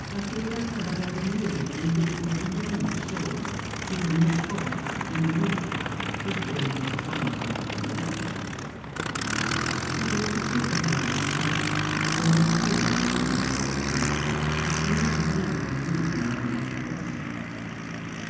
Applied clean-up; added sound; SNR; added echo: none; Aircraft; -1 dB; reverberation time 1.2 s.